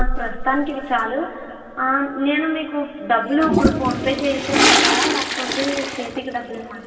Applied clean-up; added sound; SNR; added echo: none; Toilet flush; 0 dB; reverberation time 2.9 s.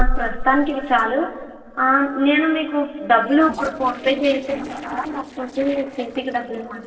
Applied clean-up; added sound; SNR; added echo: neural separator model SepFormer DNS4.